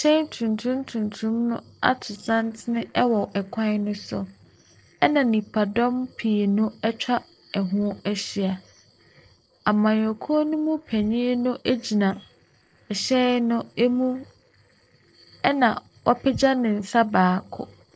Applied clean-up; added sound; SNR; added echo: neural separator model SepFormer DNS4.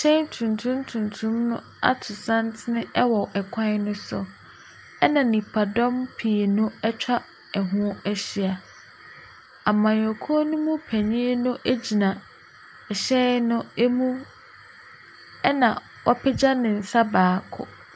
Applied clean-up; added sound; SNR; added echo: none; none; none; none.